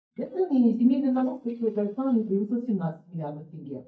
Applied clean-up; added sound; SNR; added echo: neural mask model DeepFilterNet 3.